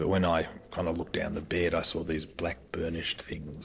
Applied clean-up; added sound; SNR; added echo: neural separator model SepFormer DNS4.